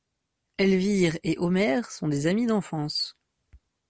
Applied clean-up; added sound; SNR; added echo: none; none; none; none.